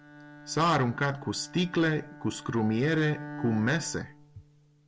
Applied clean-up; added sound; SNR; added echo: none; Bowed string instrument; 16 dB; none.